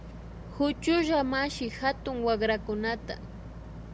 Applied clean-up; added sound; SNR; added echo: none; Boat, Water vehicle; 12 dB; none.